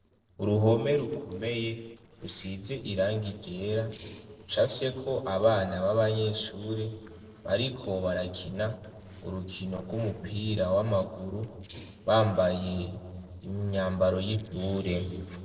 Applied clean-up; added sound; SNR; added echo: neural separator model SepFormer DNS4.